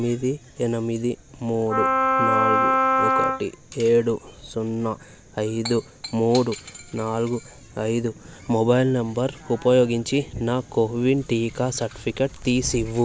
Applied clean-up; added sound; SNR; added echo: none; Wind instrument, woodwind instrument; -3 dB; none.